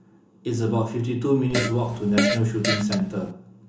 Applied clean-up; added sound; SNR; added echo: none; Fart; 3 dB; reverberation time 0.8 s.